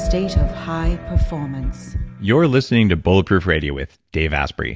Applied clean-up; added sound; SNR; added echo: none; none; none; none.